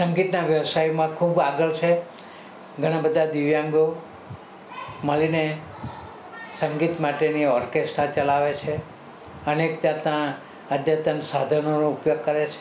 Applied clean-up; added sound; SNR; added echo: none; none; none; none.